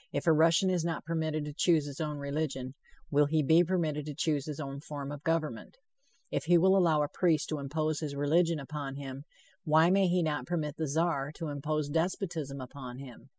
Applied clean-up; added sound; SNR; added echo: none; none; none; none.